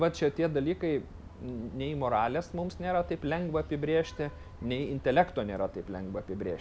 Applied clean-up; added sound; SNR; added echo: none; Vehicle horn, car horn, honking; 15 dB; none.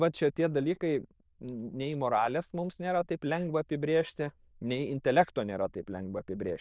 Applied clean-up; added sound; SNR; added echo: neural diffusion model UNIVERSE++.